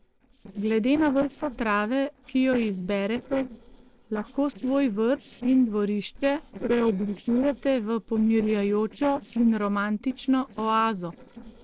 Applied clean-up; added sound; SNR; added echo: neural separator model SepFormer DNS4.